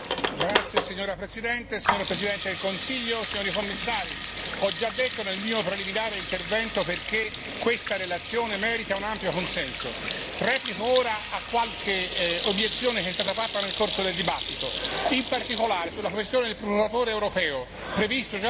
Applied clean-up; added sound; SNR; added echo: none; Sink (filling or washing) / Hands; 5 dB; none.